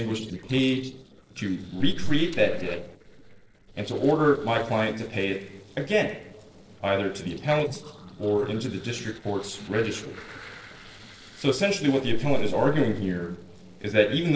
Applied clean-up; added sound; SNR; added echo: neural separator model SepFormer DNS4.